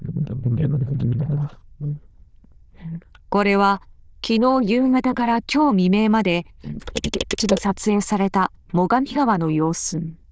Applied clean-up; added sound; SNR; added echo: neural diffusion model UNIVERSE++.